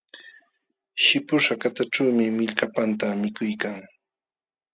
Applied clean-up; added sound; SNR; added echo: none; none; none; none.